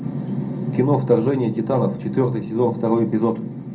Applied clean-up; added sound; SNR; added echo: none; none; none; reverberation time 0.2 s.